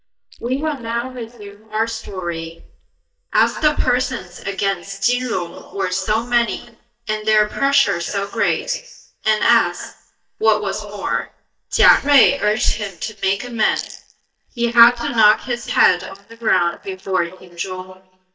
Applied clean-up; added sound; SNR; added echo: neural mask model DeepFilterNet 3.